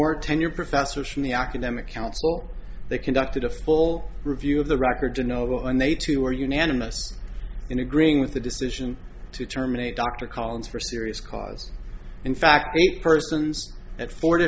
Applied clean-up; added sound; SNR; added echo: none; none; none; none.